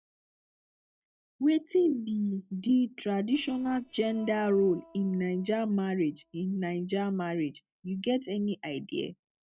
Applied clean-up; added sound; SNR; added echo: neural separator model SepFormer DNS4.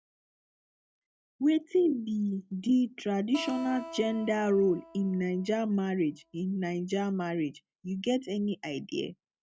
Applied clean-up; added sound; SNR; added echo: none; Acoustic guitar; 15 dB; none.